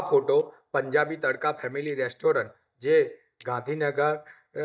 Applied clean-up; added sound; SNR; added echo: neural mask model DeepFilterNet 3.